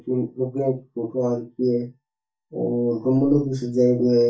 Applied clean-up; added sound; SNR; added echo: neural mask model DeepFilterNet 3.